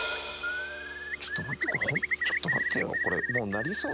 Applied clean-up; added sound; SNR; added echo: none; Hi-hat + Bird; -4 dB; none.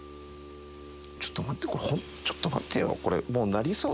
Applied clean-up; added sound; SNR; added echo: none; none; none; none.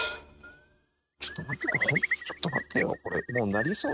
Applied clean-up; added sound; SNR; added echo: neural mask model RNNoise.